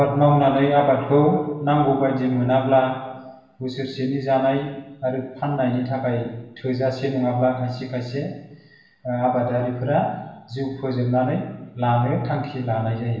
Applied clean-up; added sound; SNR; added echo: none; none; none; reverberation time 0.8 s.